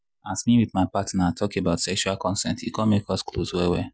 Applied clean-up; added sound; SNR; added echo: none; none; none; none.